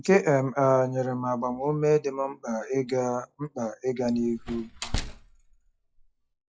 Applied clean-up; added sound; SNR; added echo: classical method log-MMSE.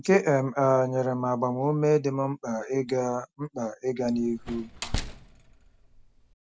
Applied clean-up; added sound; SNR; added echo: none; Slam; 11 dB; none.